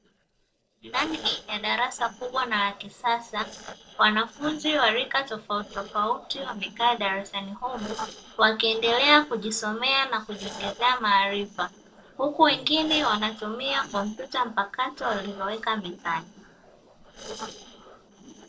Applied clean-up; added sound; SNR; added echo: neural separator model SepFormer DNS4.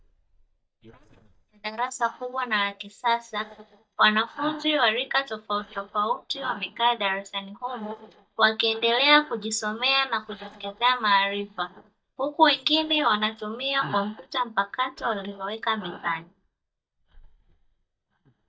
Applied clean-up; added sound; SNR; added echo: neural mask model DeepFilterNet 3.